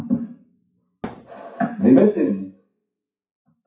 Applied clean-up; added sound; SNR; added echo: classical method WPE with log-MMSE.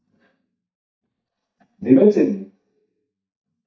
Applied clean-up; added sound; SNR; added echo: neural mask model DeepFilterNet 3.